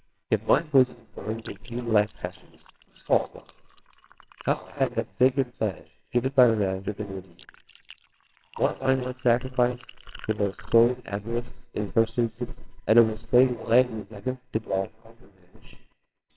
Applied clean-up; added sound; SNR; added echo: neural separator model SepFormer WHAMR!.